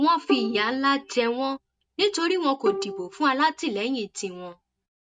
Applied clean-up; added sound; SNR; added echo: neural mask model RNNoise.